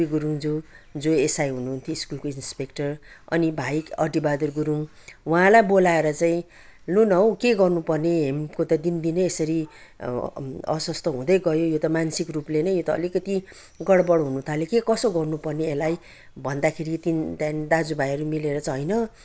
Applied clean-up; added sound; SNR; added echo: none; none; none; none.